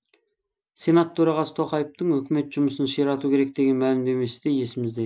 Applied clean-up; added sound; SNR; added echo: none; none; none; none.